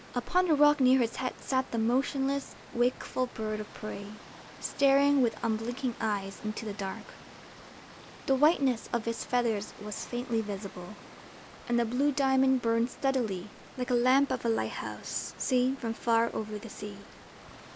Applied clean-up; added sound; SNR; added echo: none; Water; 19 dB; none.